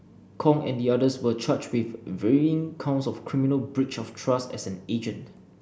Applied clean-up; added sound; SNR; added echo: none; none; none; none.